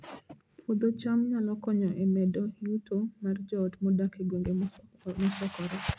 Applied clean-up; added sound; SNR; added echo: none; none; none; none.